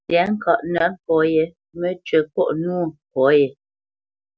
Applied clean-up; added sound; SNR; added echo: none; none; none; none.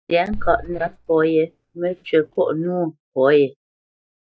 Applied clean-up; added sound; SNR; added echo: neural mask model DeepFilterNet 3.